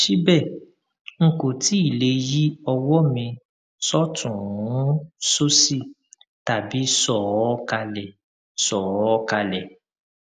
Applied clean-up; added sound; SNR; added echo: none; none; none; none.